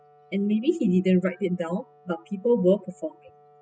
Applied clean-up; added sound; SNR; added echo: classical method spectral subtraction.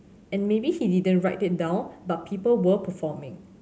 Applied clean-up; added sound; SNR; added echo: none; none; none; none.